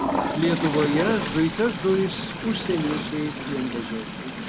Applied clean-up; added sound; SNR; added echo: none; Train + Toilet flush; 3 dB; none.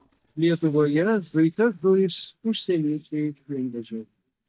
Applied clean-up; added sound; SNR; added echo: neural mask model DeepFilterNet 3.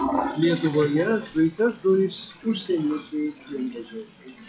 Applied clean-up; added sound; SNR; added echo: classical method log-MMSE.